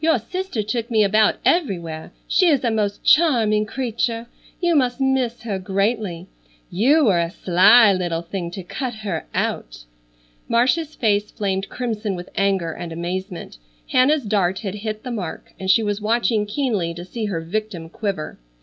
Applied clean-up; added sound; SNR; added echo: none; none; none; none.